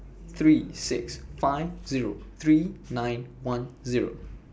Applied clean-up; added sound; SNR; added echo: none; Growling; 19 dB; none.